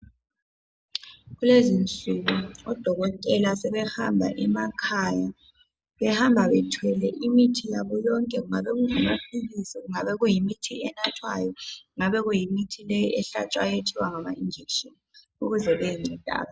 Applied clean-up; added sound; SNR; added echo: none; none; none; none.